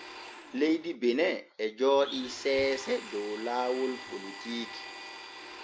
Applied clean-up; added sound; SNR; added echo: none; Domestic sounds, home sounds; 14 dB; none.